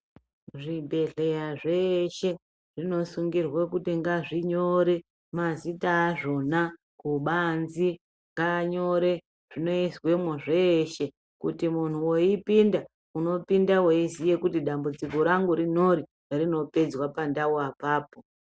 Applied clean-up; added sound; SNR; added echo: none; none; none; none.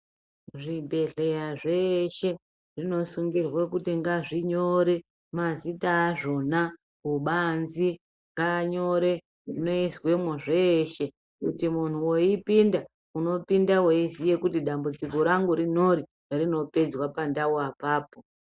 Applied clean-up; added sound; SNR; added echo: neural mask model Resemble Enhance denoiser.